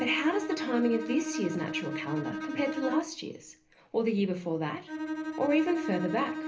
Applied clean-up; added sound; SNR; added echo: none; Bowed string instrument; 5 dB; reverberation time 0.3 s.